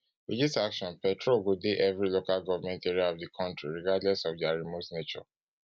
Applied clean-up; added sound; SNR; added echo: none; none; none; none.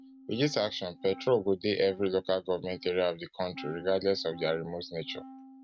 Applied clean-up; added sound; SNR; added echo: neural mask model RNNoise.